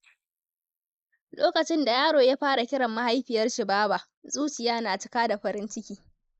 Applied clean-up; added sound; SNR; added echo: neural mask model Resemble Enhance denoiser.